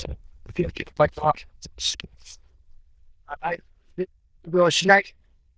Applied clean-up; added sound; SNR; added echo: neural diffusion model UNIVERSE++.